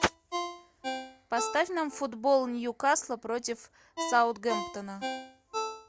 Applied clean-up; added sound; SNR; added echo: none; Ringtone; 8 dB; none.